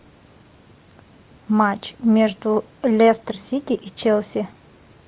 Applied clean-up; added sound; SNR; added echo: none; none; none; none.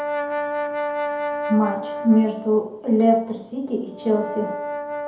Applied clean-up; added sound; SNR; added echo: none; Brass instrument; 6 dB; reverberation time 2.1 s.